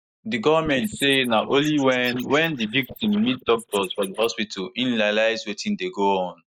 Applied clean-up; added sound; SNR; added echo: neural mask model Resemble Enhance denoiser.